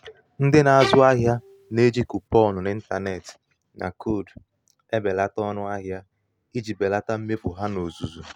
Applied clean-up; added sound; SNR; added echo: none; Bowed string instrument; 10 dB; none.